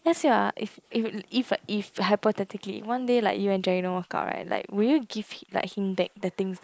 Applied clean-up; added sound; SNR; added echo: neural mask model Resemble Enhance denoiser.